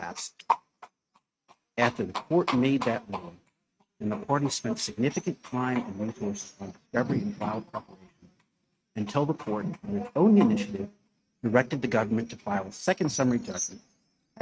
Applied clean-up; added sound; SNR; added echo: neural mask model RNNoise.